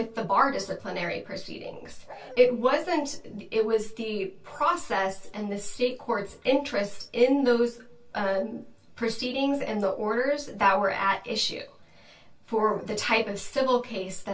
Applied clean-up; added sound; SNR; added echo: none; Bark; 17 dB; reverberation time 0.2 s.